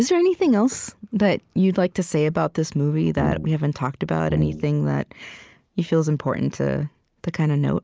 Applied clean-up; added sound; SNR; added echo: none; Brass instrument; 6 dB; none.